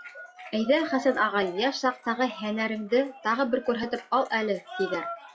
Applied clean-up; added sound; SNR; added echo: classical method log-MMSE.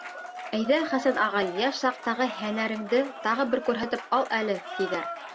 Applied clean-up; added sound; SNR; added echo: none; Applause / Cheering; 11 dB; none.